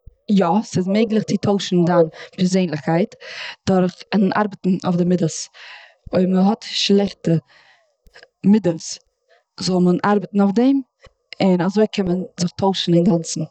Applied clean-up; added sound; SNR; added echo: neural mask model DeepFilterNet 3.